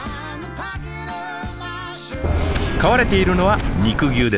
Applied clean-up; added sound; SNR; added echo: none; Subway, metro, underground; 0 dB; none.